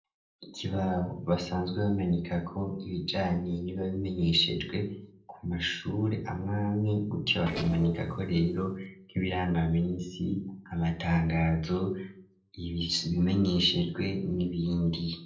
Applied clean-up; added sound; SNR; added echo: neural separator model SepFormer DNS4.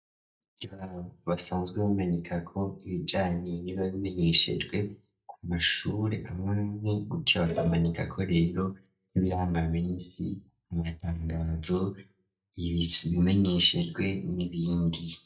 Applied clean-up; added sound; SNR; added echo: neural mask model DeepFilterNet 3.